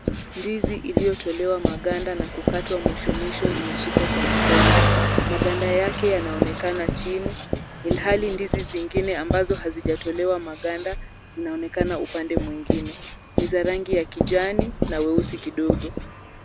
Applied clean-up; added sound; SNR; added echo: none; Engine + Writing; -1 dB; none.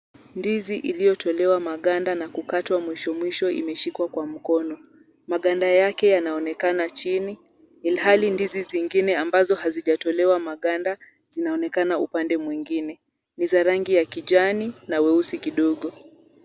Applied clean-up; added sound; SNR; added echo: none; none; none; none.